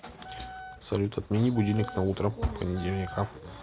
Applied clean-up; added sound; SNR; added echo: none; Wind instrument, woodwind instrument; 16 dB; none.